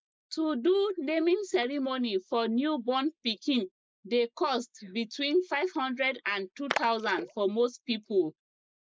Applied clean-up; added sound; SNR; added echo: neural mask model Resemble Enhance denoiser.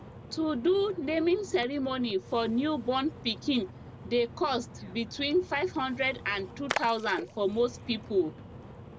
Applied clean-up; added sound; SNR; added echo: none; Splash, splatter; 13 dB; none.